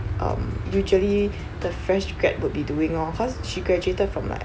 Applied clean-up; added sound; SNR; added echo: none; Drum kit; 19 dB; none.